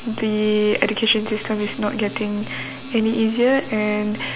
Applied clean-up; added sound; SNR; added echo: none; none; none; none.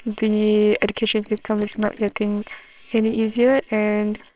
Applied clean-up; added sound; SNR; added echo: neural separator model SepFormer WHAMR!.